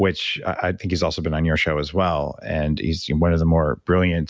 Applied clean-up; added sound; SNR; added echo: none; none; none; none.